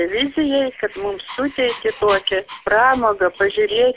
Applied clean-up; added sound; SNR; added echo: none; Dog; 19 dB; none.